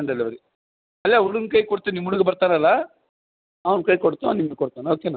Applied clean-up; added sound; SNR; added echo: none; none; none; none.